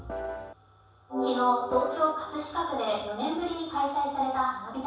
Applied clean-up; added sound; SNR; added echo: none; Piano; 6 dB; reverberation time 0.7 s.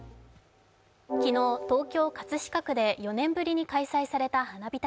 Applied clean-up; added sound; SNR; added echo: none; none; none; none.